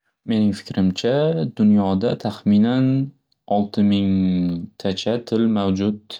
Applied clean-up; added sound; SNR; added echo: none; none; none; none.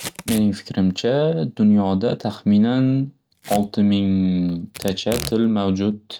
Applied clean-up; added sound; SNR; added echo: none; Packing tape, duct tape / Tearing; 18 dB; none.